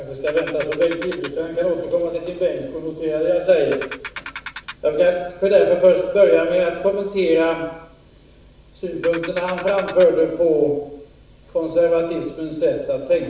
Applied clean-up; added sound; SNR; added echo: none; Ratchet, pawl; 12 dB; reverberation time 0.9 s.